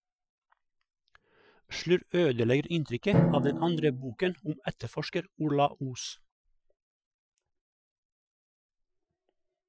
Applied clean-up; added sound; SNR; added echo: classical method Wiener filter.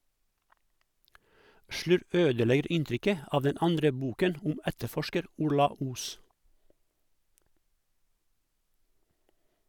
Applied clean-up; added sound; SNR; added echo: none; none; none; none.